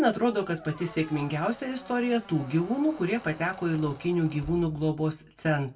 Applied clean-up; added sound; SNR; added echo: none; Squeak; 20 dB; reverberation time 0.2 s.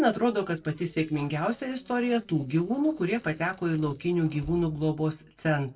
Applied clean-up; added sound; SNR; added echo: neural separator model SepFormer DNS4.